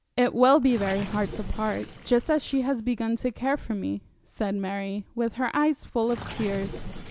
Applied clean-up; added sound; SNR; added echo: none; Gurgling; 14 dB; none.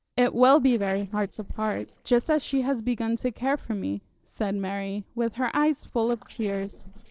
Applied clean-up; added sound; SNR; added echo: neural separator model SepFormer DNS4.